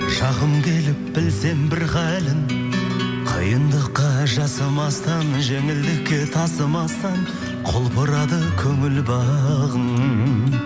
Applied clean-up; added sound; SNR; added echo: none; none; none; none.